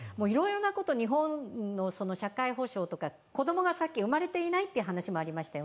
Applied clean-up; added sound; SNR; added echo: none; none; none; none.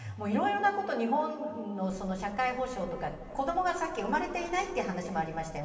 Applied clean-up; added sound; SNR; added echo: none; Subway, metro, underground; 16 dB; reverberation time 2.7 s.